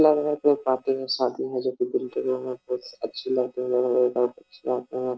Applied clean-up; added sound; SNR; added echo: neural separator model SepFormer DNS4.